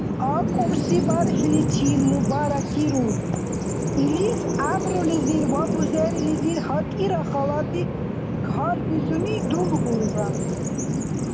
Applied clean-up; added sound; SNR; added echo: none; Bird vocalization, bird call, bird song; -2 dB; none.